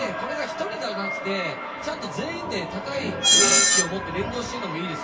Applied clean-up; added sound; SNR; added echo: none; Screech; -3 dB; reverberation time 0.1 s.